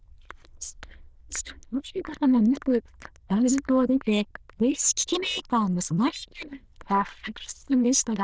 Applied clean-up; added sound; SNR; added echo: neural diffusion model UNIVERSE++.